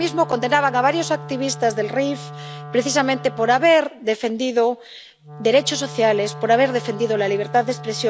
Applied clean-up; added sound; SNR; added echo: none; Wind instrument, woodwind instrument; 15 dB; none.